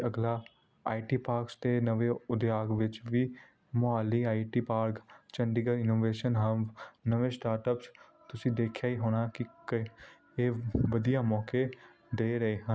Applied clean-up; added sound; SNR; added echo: none; none; none; none.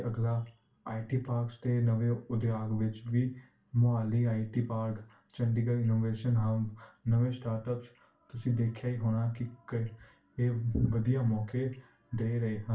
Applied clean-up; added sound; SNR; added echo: none; none; none; reverberation time 0.3 s.